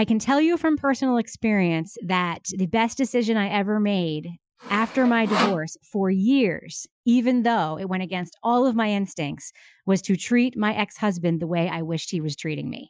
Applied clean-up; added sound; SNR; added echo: classical method Wiener filter.